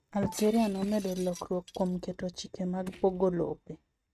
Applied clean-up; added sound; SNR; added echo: neural mask model RNNoise.